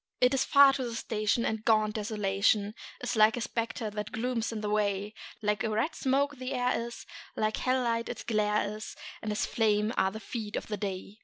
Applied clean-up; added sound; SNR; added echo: none; none; none; none.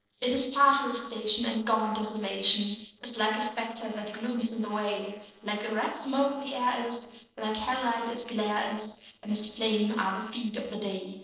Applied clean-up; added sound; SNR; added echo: neural separator model SepFormer DNS4.